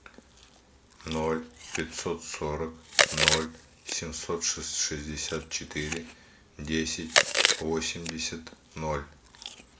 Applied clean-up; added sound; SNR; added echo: none; Chewing, mastication; -1 dB; none.